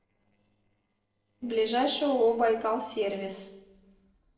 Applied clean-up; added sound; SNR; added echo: neural separator model SepFormer DNS4.